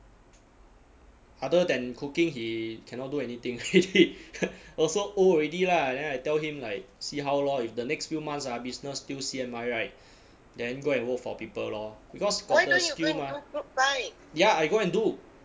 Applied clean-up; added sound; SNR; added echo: none; none; none; none.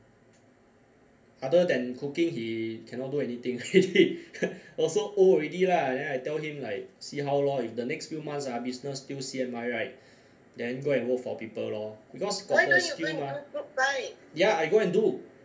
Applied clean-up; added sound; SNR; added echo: none; none; none; reverberation time 0.3 s.